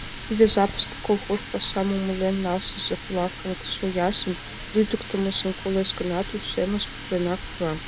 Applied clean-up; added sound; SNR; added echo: none; Water tap, faucet; 8 dB; none.